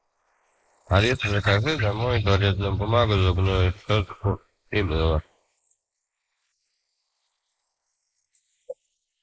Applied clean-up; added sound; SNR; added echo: neural mask model Resemble Enhance denoiser.